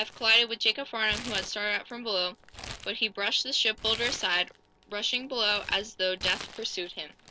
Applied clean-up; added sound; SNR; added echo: none; Crumpling, crinkling; 15 dB; none.